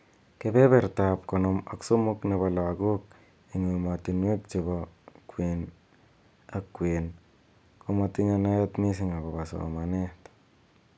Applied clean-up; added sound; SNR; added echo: none; none; none; none.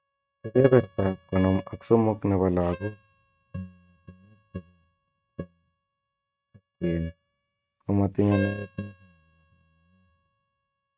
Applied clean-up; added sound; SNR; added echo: neural mask model RNNoise.